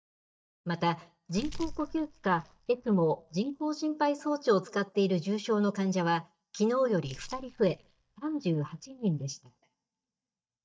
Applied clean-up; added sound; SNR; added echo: neural mask model DeepFilterNet 3.